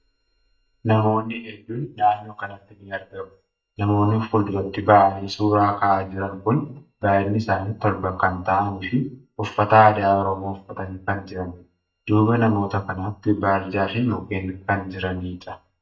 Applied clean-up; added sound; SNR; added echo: neural mask model DeepFilterNet 3.